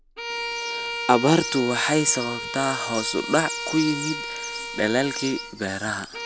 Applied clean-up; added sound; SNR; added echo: none; Bowed string instrument; 7 dB; none.